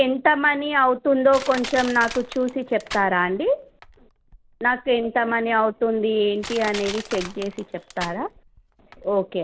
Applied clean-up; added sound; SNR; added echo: none; Crushing; 16 dB; none.